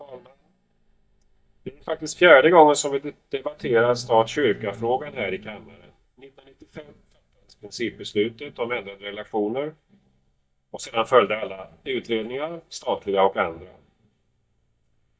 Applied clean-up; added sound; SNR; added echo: neural mask model DeepFilterNet 3.